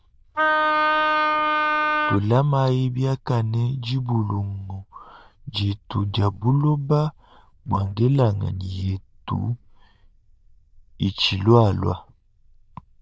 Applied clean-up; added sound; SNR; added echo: neural diffusion model UNIVERSE++.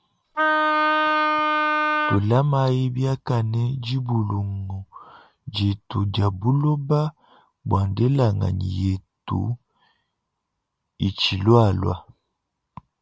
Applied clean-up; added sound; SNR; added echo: none; Wind instrument, woodwind instrument; -2 dB; none.